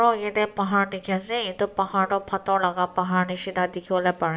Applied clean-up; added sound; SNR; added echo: none; none; none; none.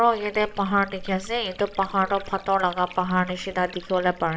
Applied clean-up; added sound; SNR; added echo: none; Liquid; 16 dB; none.